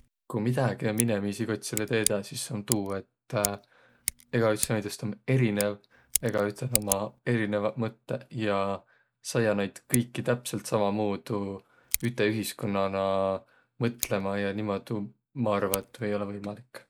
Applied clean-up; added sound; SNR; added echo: none; Scissors; 9 dB; none.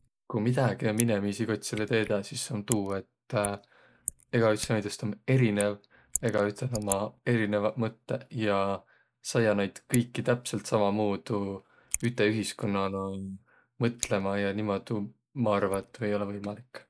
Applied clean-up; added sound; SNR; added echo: neural mask model Resemble Enhance denoiser.